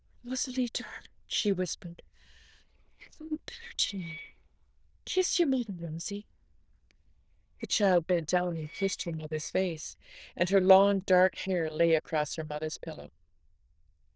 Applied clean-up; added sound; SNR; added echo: neural diffusion model UNIVERSE++.